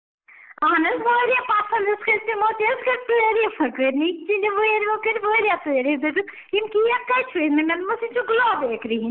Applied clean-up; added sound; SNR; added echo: neural mask model Resemble Enhance denoiser.